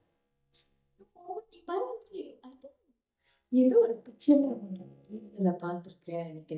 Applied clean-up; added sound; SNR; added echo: neural mask model DeepFilterNet 3.